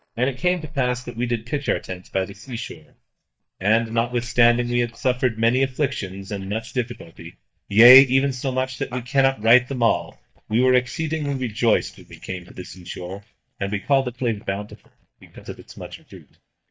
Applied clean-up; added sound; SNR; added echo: neural mask model DeepFilterNet 3.